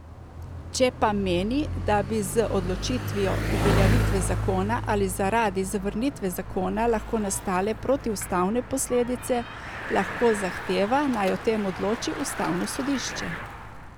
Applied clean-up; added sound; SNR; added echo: none; Bicycle; 4 dB; none.